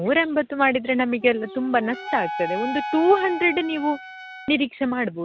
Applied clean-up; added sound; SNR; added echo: none; Trumpet + Wind instrument, woodwind instrument; 11 dB; none.